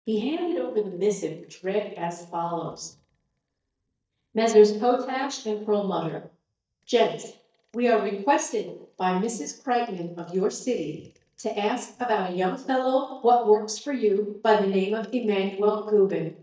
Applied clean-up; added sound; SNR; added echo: neural mask model DeepFilterNet 3.